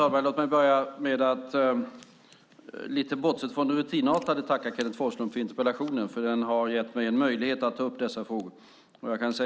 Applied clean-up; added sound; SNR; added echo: none; none; none; none.